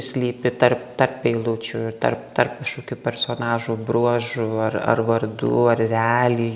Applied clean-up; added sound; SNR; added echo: none; none; none; none.